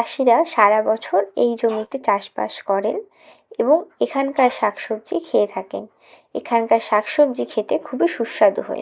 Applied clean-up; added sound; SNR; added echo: neural mask model DeepFilterNet 3.